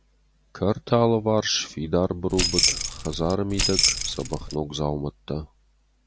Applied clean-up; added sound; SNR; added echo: none; Keys jangling; -1 dB; none.